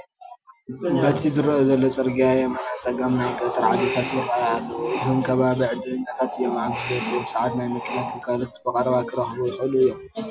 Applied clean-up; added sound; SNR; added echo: none; Wind; 10 dB; none.